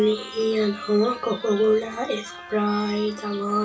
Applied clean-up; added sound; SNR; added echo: none; Trumpet; 18 dB; reverberation time 0.2 s.